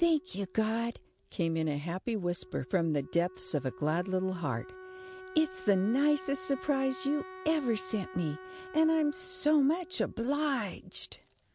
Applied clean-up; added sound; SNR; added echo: none; Wind instrument, woodwind instrument; 17 dB; none.